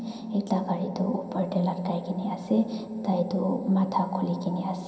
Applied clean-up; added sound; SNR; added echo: none; none; none; reverberation time 0.3 s.